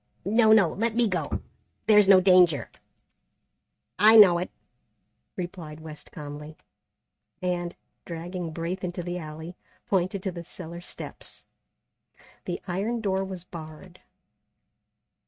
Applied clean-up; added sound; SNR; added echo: neural mask model RNNoise.